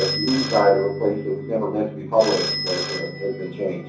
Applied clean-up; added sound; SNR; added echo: none; Telephone; 8 dB; reverberation time 0.6 s.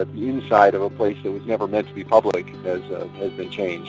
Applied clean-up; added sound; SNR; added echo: none; none; none; none.